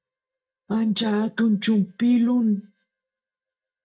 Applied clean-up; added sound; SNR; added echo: neural mask model DeepFilterNet 3.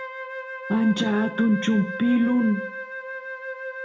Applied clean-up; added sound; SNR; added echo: none; Wind instrument, woodwind instrument; 10 dB; reverberation time 0.3 s.